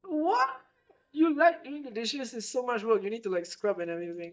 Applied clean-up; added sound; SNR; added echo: neural mask model DeepFilterNet 3.